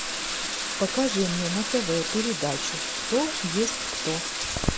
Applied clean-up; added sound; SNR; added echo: none; Bathtub (filling or washing); 1 dB; none.